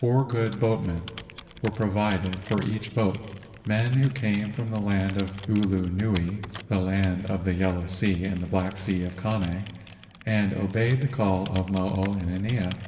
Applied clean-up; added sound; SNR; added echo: none; Computer keyboard; 19 dB; reverberation time 2.5 s.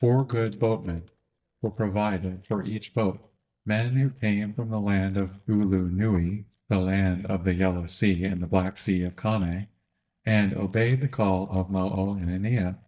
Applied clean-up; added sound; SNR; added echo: neural mask model DeepFilterNet 3.